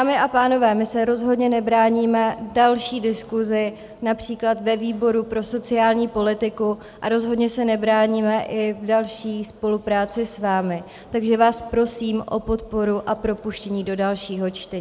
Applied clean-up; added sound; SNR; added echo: none; none; none; none.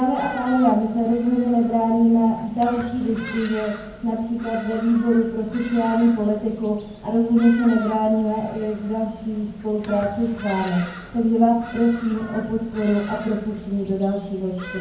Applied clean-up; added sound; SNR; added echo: none; Bird vocalization, bird call, bird song; 18 dB; reverberation time 0.9 s.